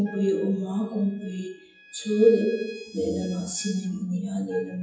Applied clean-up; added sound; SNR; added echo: classical method WPE with log-MMSE.